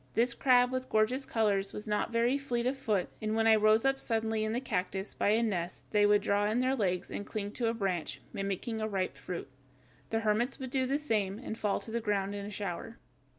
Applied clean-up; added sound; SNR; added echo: none; none; none; none.